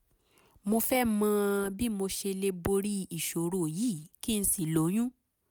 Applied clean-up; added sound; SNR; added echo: none; none; none; none.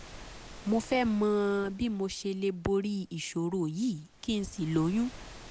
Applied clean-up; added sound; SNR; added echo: none; Waves, surf; 19 dB; none.